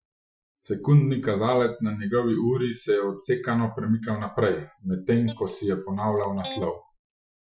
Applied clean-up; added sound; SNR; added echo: classical method Wiener filter.